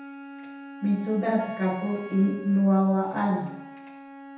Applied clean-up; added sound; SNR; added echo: none; Wind instrument, woodwind instrument; 17 dB; reverberation time 0.8 s.